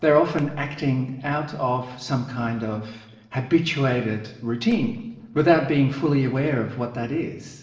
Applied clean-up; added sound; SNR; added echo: neural separator model SepFormer DNS4.